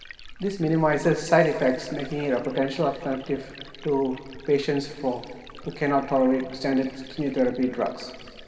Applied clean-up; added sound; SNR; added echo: none; Liquid; 18 dB; reverberation time 2.1 s.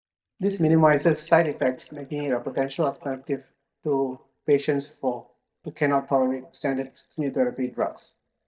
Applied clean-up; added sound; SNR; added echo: neural mask model DeepFilterNet 3.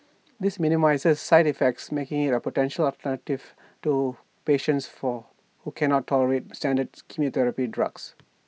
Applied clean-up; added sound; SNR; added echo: none; none; none; none.